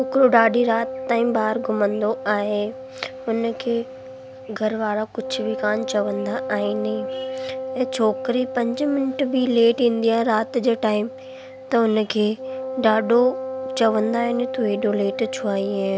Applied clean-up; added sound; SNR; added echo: none; Wind instrument, woodwind instrument; 9 dB; none.